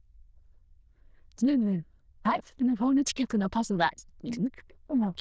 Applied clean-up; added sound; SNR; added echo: neural diffusion model UNIVERSE++.